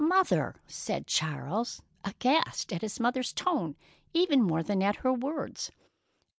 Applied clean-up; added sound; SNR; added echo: none; none; none; none.